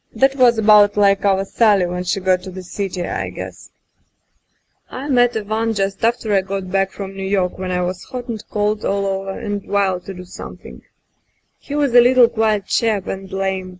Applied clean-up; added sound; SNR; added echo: none; none; none; none.